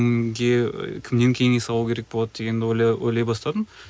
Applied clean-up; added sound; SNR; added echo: none; none; none; none.